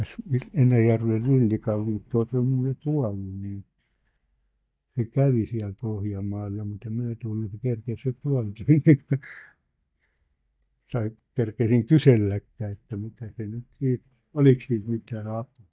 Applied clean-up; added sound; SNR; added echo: neural mask model DeepFilterNet 3.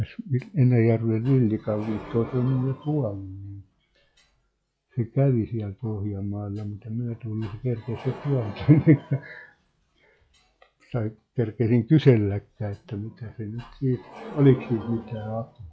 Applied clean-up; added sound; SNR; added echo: classical method log-MMSE.